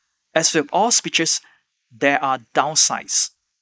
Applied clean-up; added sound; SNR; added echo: neural mask model Resemble Enhance denoiser.